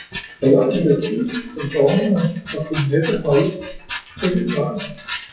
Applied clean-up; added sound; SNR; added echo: classical method WPE with log-MMSE.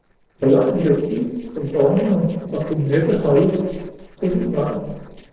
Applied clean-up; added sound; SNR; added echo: neural separator model SepFormer DNS4.